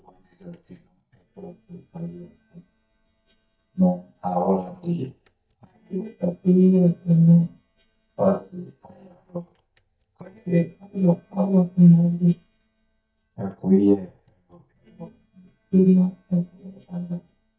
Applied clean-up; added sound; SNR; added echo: neural mask model DeepFilterNet 3.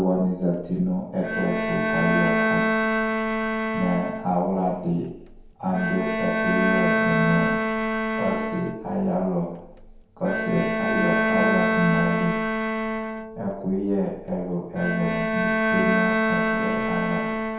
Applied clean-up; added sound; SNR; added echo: none; Bowed string instrument; -1 dB; reverberation time 0.8 s.